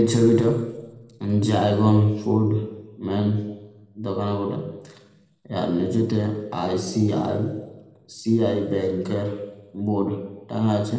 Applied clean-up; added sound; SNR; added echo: none; none; none; reverberation time 1.1 s.